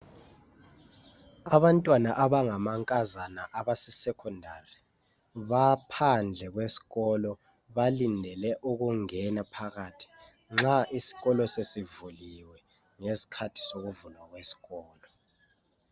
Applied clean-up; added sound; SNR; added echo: none; none; none; none.